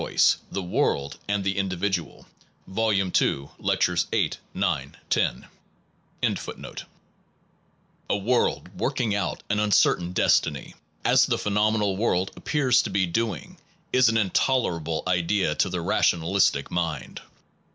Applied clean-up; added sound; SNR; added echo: none; none; none; none.